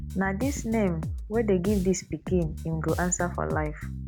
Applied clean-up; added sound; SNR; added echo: none; Bass guitar; 7 dB; none.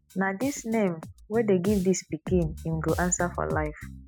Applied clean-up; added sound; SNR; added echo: classical method spectral subtraction.